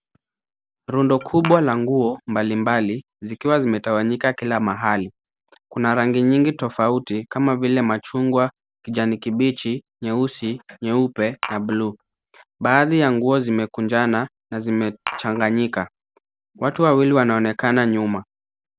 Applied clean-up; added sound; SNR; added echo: none; Glass; 14 dB; none.